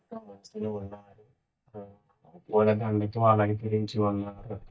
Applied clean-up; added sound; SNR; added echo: neural mask model DeepFilterNet 3.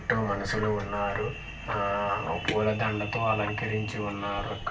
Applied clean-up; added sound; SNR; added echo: none; Sink (filling or washing); 15 dB; reverberation time 0.2 s.